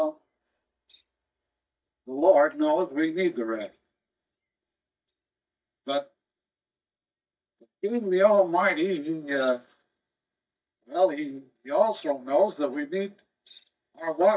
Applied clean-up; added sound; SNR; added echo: neural mask model DeepFilterNet 3.